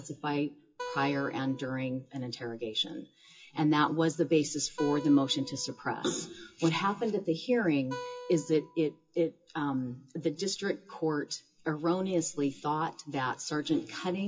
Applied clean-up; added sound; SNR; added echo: classical method WPE with log-MMSE.